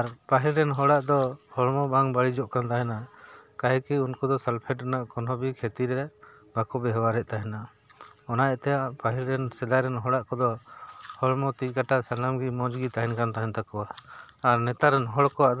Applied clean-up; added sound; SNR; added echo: none; none; none; none.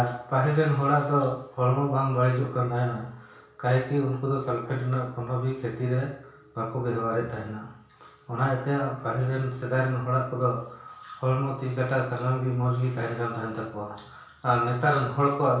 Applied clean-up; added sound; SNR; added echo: none; none; none; reverberation time 0.6 s.